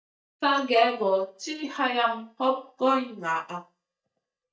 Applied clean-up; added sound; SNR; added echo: neural mask model DeepFilterNet 3.